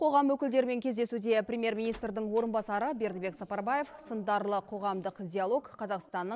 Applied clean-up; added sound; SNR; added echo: none; Door; 12 dB; none.